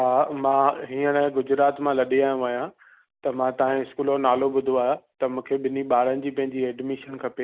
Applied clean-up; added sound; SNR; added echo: none; none; none; none.